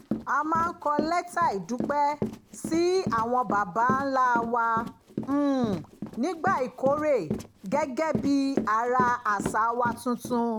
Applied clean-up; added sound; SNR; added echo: none; Run; 9 dB; none.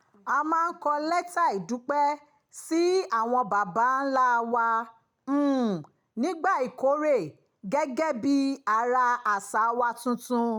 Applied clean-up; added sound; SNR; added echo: none; none; none; none.